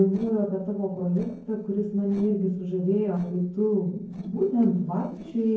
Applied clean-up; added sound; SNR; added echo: neural separator model SepFormer DNS4.